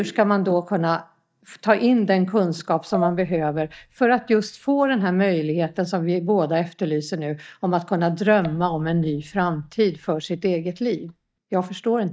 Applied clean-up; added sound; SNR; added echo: neural mask model DeepFilterNet 3.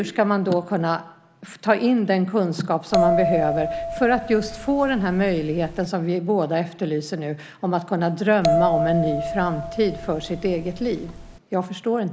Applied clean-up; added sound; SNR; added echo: none; Bell; 3 dB; none.